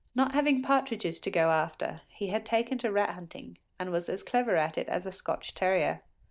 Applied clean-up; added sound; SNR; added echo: neural mask model DeepFilterNet 3.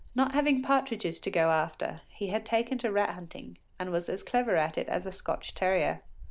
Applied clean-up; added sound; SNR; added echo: none; Bird vocalization, bird call, bird song; 19 dB; none.